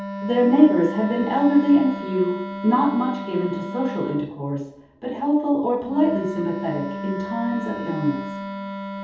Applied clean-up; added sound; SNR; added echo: none; Wind instrument, woodwind instrument; 10 dB; reverberation time 0.7 s.